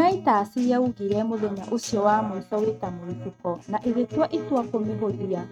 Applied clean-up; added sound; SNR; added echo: neural mask model RNNoise.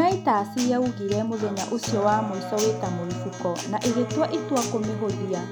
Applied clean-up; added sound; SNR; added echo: none; Acoustic guitar; 6 dB; none.